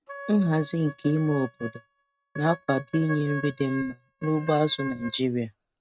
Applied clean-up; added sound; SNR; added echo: neural mask model RNNoise.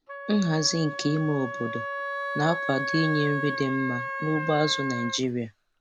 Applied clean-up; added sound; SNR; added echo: none; Wind instrument, woodwind instrument; 6 dB; none.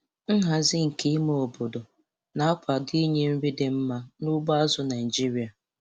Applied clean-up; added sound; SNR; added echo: none; none; none; none.